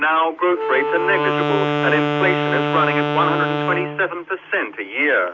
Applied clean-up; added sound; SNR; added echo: none; Wind instrument, woodwind instrument; 2 dB; none.